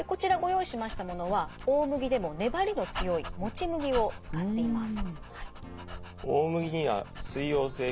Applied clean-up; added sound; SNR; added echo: none; Dog; 10 dB; none.